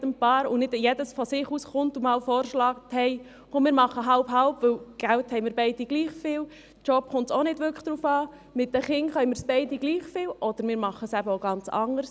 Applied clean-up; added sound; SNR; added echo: none; none; none; none.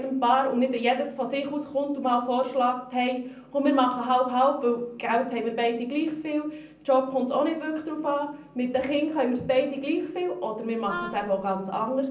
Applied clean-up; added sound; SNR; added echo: none; Wind instrument, woodwind instrument; 11 dB; reverberation time 0.6 s.